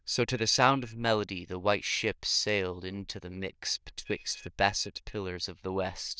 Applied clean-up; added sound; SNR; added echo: neural diffusion model UNIVERSE++.